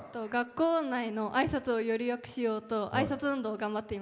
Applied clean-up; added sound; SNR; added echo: none; none; none; none.